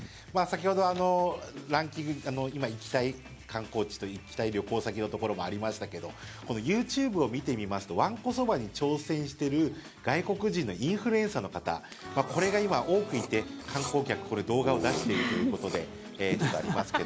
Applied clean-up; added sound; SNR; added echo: none; none; none; none.